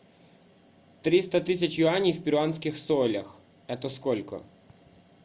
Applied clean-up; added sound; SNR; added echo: none; none; none; none.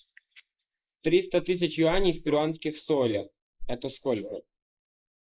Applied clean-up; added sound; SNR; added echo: neural mask model Resemble Enhance denoiser.